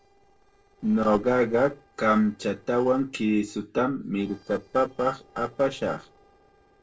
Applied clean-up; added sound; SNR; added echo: neural separator model SepFormer DNS4.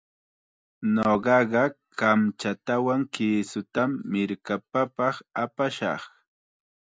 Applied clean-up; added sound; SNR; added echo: none; none; none; none.